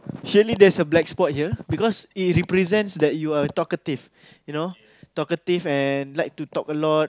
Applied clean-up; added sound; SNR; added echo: none; none; none; none.